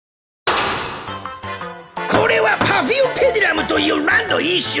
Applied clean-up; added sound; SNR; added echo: none; none; none; none.